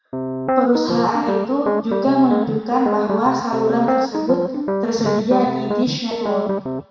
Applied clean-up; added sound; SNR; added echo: none; Piano; 2 dB; reverberation time 1.1 s.